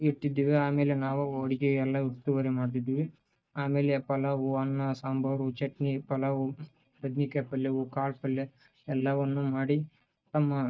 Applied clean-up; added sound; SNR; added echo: neural mask model DeepFilterNet 3.